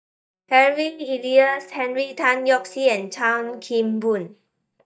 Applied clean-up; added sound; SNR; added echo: neural mask model DeepFilterNet 3.